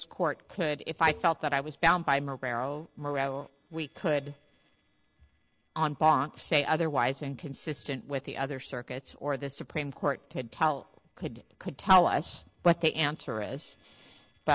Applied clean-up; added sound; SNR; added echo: neural separator model SepFormer DNS4.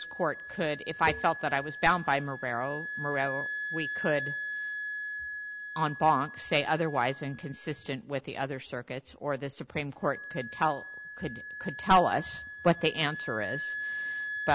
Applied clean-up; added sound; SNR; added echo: none; Wind instrument, woodwind instrument; 8 dB; none.